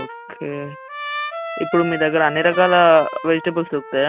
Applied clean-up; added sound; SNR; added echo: none; Trumpet; 11 dB; none.